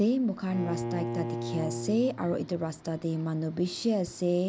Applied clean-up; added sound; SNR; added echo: none; Bowed string instrument; 7 dB; none.